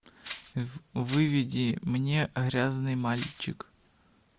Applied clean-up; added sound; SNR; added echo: none; Rattle (instrument); -2 dB; none.